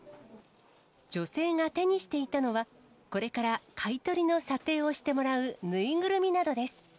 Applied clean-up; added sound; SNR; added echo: none; none; none; none.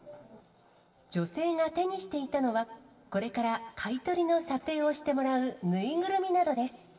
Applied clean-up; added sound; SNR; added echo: none; none; none; reverberation time 2.1 s.